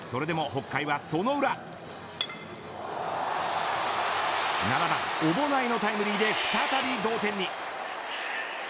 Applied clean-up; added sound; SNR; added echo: none; none; none; none.